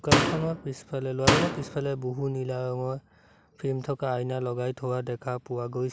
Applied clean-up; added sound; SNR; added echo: none; Slam; -3 dB; none.